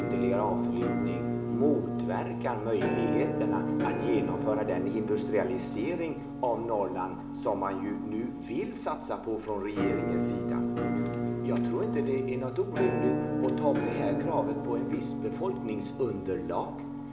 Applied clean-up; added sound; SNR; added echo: none; Musical instrument; -1 dB; reverberation time 1.2 s.